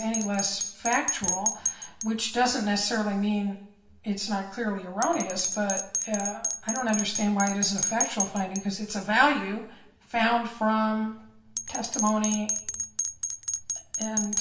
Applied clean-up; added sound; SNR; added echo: none; Bell; 5 dB; reverberation time 0.7 s.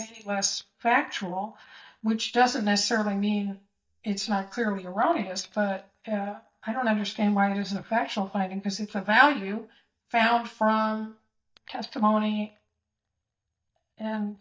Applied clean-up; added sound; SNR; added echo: neural mask model DeepFilterNet 3.